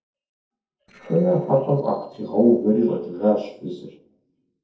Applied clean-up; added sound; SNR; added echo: neural separator model SepFormer DNS4.